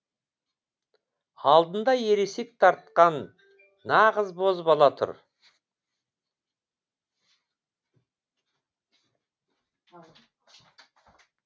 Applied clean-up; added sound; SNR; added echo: none; none; none; none.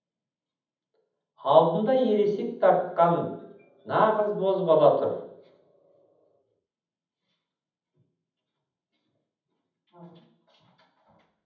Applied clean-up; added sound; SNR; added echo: none; none; none; reverberation time 0.8 s.